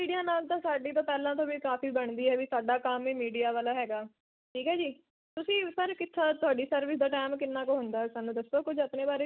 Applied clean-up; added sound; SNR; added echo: none; none; none; none.